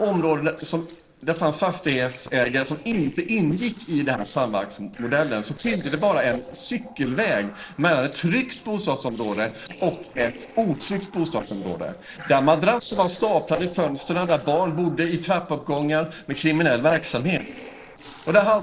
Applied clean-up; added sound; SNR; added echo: neural separator model SepFormer DNS4.